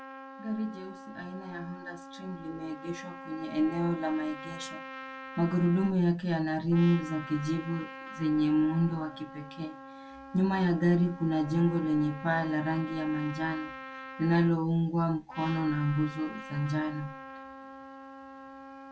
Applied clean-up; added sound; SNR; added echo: none; Trumpet; 14 dB; reverberation time 0.2 s.